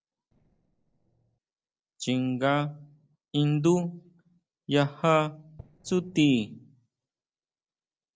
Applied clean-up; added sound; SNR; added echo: neural separator model SepFormer DNS4.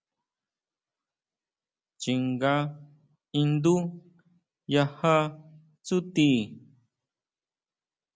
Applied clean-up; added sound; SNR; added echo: none; none; none; none.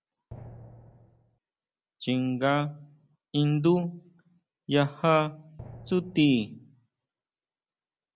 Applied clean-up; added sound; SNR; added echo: none; Drum; 18 dB; none.